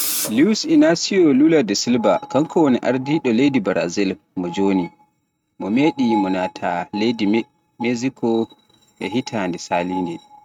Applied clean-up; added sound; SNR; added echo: neural mask model RNNoise.